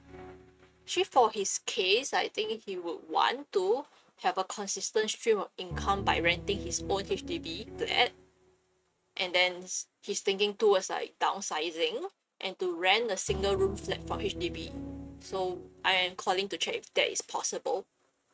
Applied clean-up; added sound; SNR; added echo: neural mask model RNNoise.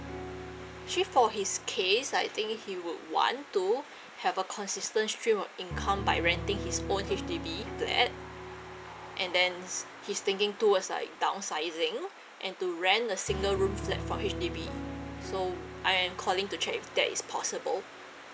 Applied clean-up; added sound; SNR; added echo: none; Piano; 10 dB; none.